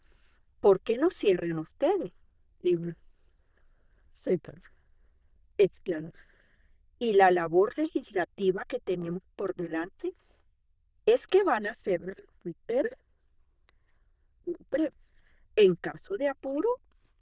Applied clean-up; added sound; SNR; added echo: neural diffusion model UNIVERSE++.